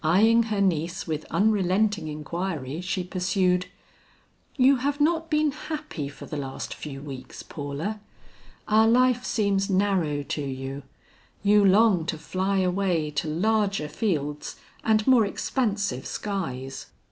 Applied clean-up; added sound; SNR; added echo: none; none; none; none.